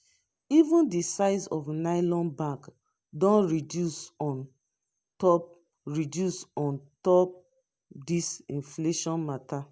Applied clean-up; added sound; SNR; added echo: none; none; none; none.